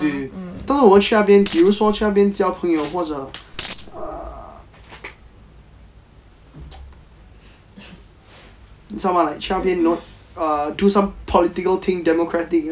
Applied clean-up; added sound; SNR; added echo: none; Coin (dropping); 7 dB; none.